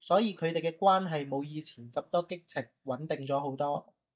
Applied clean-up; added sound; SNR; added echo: neural mask model DeepFilterNet 3.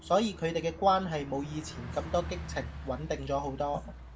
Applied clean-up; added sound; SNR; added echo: none; Bus; 11 dB; reverberation time 0.3 s.